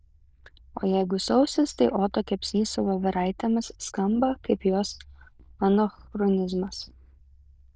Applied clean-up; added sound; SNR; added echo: neural diffusion model UNIVERSE++.